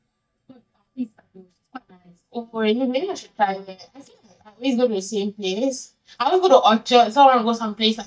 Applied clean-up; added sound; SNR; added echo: neural mask model DeepFilterNet 3.